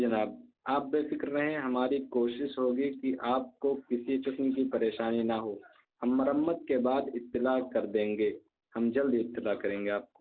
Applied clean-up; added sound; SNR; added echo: none; none; none; none.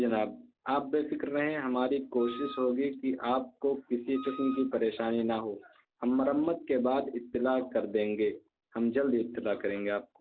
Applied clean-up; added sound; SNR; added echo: none; Wind instrument, woodwind instrument; 15 dB; none.